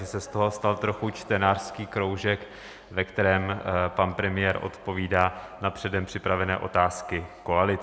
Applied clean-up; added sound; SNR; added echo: none; none; none; none.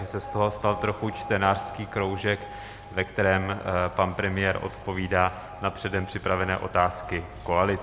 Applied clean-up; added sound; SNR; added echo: none; Engine + Alarm; 15 dB; none.